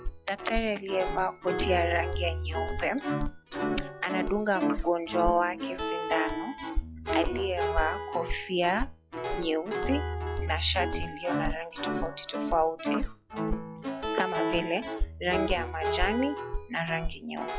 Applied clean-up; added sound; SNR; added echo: classical method log-MMSE.